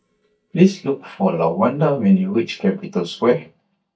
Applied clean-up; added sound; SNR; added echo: neural mask model DeepFilterNet 3.